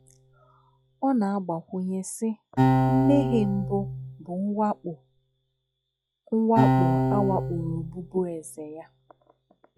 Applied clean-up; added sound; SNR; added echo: classical method log-MMSE.